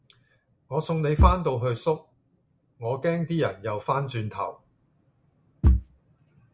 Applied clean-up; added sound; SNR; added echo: none; Bass drum / Thump, thud; 0 dB; none.